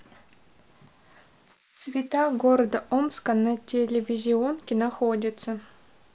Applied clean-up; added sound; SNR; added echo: neural mask model Resemble Enhance denoiser.